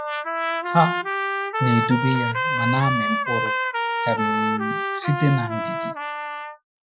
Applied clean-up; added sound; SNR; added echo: classical method Wiener filter.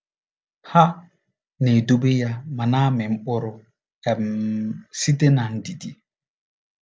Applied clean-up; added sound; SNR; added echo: none; none; none; none.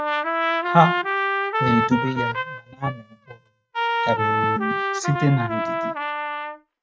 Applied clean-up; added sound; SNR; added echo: neural mask model RNNoise.